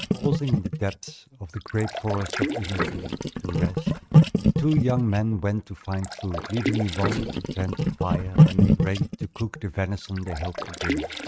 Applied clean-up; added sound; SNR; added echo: neural mask model RNNoise.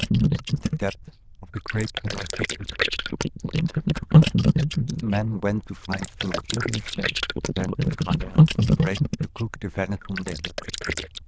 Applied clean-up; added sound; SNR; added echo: neural diffusion model UNIVERSE++.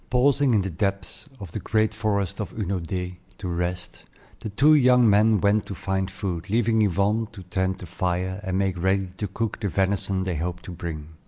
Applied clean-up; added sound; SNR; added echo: none; none; none; none.